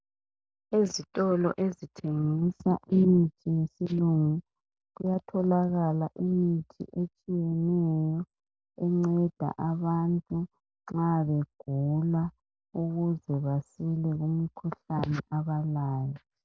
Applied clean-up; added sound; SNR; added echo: none; none; none; none.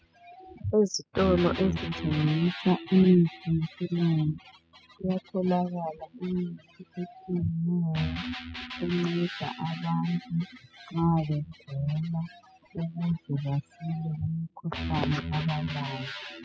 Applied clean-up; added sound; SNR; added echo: classical method spectral subtraction.